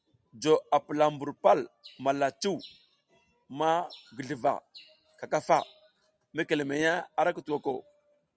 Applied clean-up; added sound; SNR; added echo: none; none; none; none.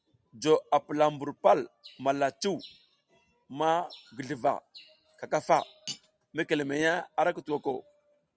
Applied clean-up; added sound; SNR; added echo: none; Cutlery, silverware; 19 dB; none.